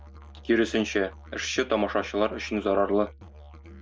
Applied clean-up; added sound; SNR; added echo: none; Musical instrument; 18 dB; none.